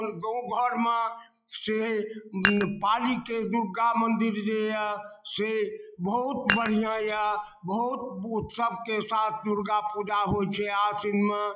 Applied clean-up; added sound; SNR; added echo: classical method log-MMSE.